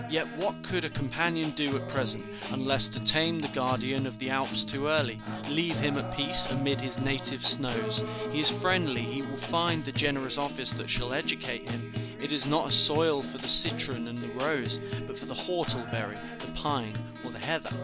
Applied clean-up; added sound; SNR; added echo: none; Acoustic guitar; 5 dB; none.